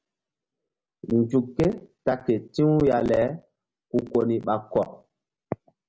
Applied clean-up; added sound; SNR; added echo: none; none; none; none.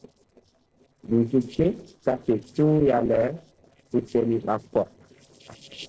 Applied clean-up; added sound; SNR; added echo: neural separator model SepFormer DNS4.